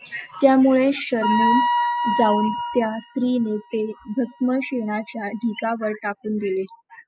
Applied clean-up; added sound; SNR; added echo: classical method spectral subtraction.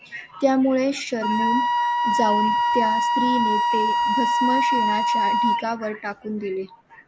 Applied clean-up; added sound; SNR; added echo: none; Wind instrument, woodwind instrument; -3 dB; none.